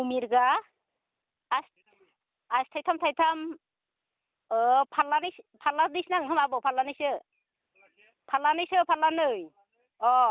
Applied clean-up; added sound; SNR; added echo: none; none; none; none.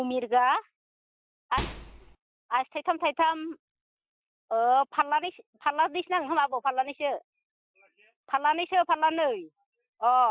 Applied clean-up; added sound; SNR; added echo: classical method Wiener filter.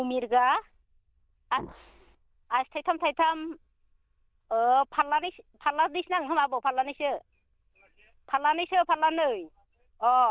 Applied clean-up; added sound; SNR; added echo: neural diffusion model UNIVERSE++.